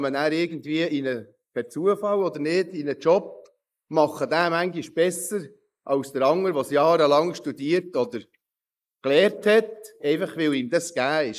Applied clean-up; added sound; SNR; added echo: neural mask model Resemble Enhance denoiser.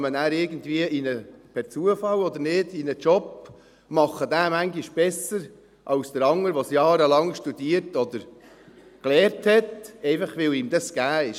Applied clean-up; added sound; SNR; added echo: none; none; none; none.